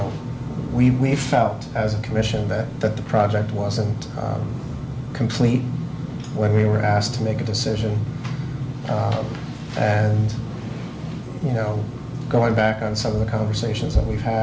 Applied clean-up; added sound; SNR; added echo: none; none; none; none.